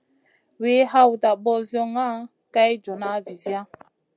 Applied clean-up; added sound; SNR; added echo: none; none; none; none.